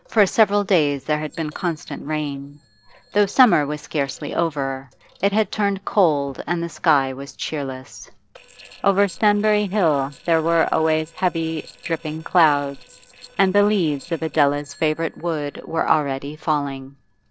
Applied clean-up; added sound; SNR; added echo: neural separator model SepFormer DNS4.